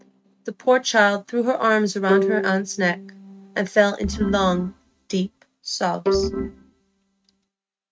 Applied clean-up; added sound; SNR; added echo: neural mask model RNNoise.